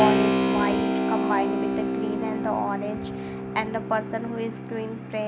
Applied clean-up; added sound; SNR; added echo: none; Keyboard (musical); -3 dB; none.